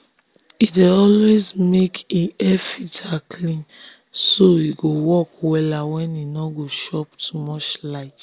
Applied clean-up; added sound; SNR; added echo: none; none; none; none.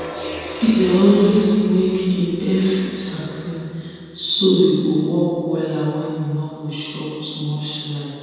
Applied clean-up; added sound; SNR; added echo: none; Gong; 17 dB; reverberation time 2.1 s.